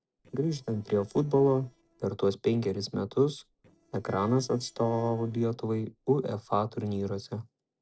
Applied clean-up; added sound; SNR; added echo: neural separator model SepFormer DNS4.